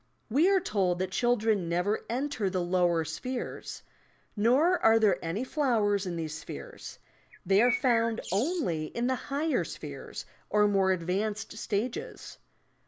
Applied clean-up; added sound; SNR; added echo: none; Bird; 7 dB; none.